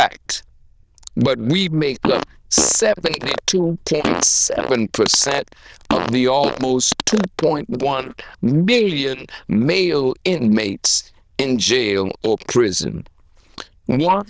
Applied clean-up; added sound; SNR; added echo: neural diffusion model UNIVERSE++.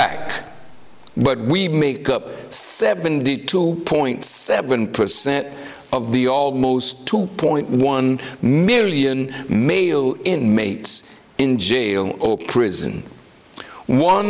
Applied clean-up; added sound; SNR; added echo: none; none; none; none.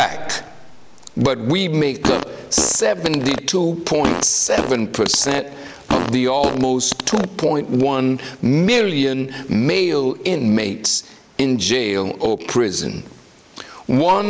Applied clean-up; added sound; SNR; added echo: none; Fart; 6 dB; none.